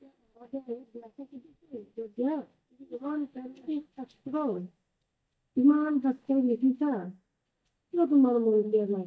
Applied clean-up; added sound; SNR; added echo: neural mask model DeepFilterNet 3.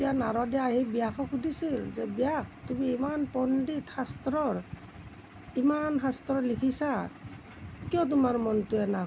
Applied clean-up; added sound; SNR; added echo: none; none; none; none.